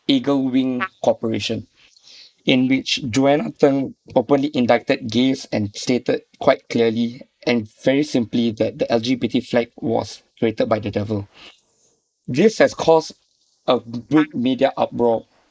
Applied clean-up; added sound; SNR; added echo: neural mask model Resemble Enhance denoiser.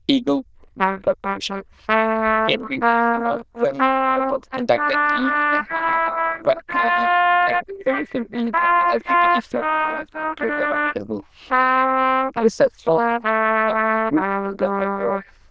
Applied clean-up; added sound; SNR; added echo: neural diffusion model UNIVERSE++.